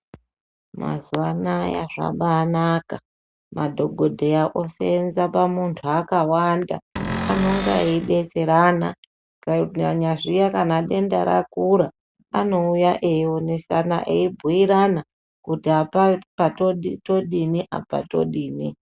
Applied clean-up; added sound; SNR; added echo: none; Cupboard open or close; 6 dB; none.